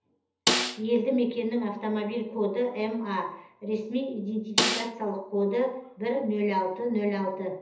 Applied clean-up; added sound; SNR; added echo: none; Snare drum; 0 dB; reverberation time 0.7 s.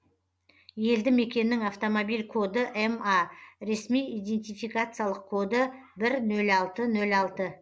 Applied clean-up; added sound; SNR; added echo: none; none; none; none.